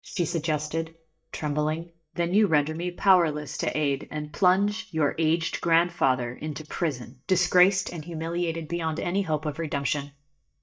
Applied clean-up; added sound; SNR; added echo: neural mask model DeepFilterNet 3.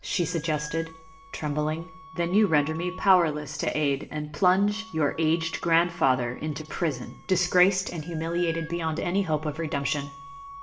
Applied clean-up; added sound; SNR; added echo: none; Wind instrument, woodwind instrument; 19 dB; reverberation time 0.7 s.